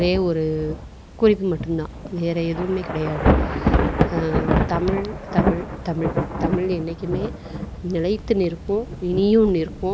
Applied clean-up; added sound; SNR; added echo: none; Thunder / Rain; 2 dB; none.